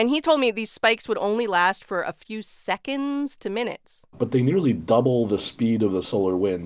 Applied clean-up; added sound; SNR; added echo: none; none; none; none.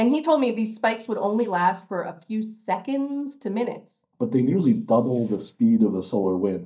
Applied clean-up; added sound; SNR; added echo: neural mask model DeepFilterNet 3.